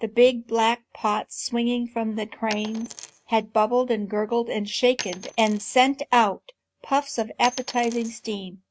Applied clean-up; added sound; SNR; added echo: neural mask model RNNoise.